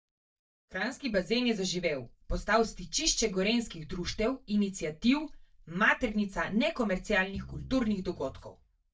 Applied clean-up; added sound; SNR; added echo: neural mask model DeepFilterNet 3.